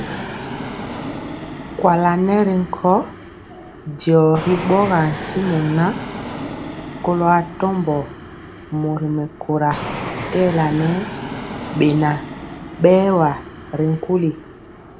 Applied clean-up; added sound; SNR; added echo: none; Fixed-wing aircraft, airplane; 10 dB; none.